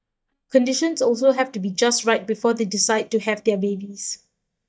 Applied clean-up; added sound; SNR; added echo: neural mask model DeepFilterNet 3.